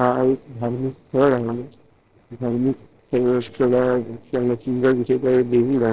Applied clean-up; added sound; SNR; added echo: neural separator model SepFormer DNS4.